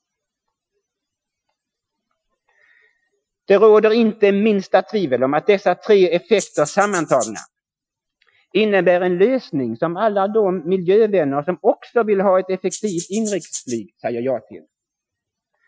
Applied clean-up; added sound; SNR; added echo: classical method Wiener filter.